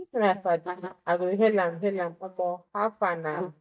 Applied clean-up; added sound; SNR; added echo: neural mask model DeepFilterNet 3.